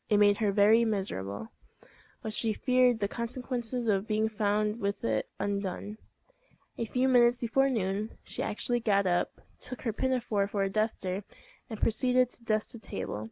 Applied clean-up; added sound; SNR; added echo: none; none; none; none.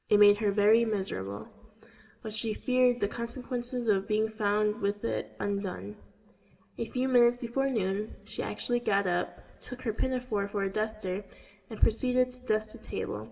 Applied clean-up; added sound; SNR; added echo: none; none; none; reverberation time 1.5 s.